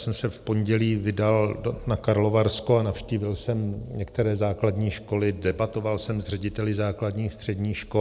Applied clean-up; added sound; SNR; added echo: none; none; none; none.